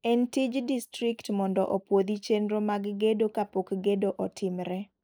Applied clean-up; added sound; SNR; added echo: neural mask model Resemble Enhance denoiser.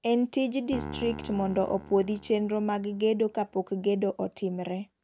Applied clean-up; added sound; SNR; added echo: none; Piano; 17 dB; none.